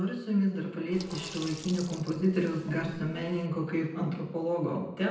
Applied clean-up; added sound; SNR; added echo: none; Sink (filling or washing); 15 dB; reverberation time 0.9 s.